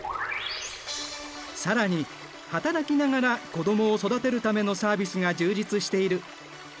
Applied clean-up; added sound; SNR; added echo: none; Stream; 19 dB; none.